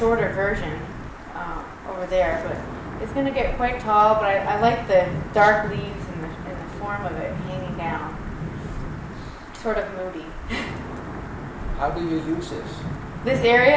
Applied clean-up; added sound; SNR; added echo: none; Thunder / Wind / Rain; 8 dB; reverberation time 0.7 s.